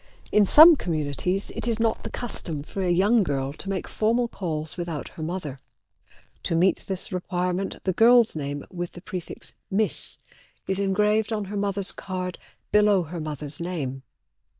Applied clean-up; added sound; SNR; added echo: neural mask model DeepFilterNet 3.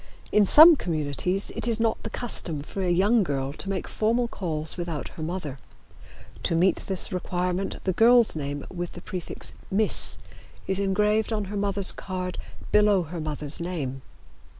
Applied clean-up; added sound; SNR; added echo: none; none; none; none.